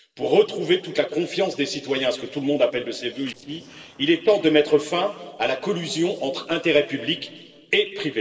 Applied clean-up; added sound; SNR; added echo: neural separator model SepFormer DNS4.